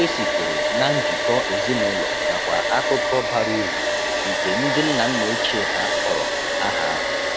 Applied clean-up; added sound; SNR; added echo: none; Domestic sounds, home sounds; -4 dB; none.